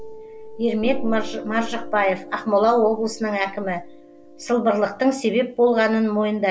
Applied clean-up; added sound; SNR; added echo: none; Piano; 12 dB; none.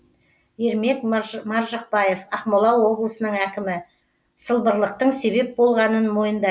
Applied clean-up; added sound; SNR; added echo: none; none; none; none.